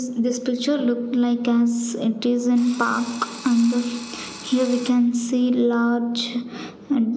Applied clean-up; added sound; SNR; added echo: none; Drill; 17 dB; none.